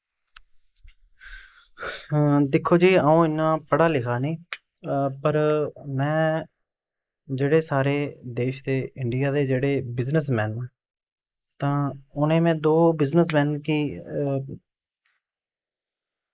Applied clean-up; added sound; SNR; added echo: neural mask model Resemble Enhance denoiser.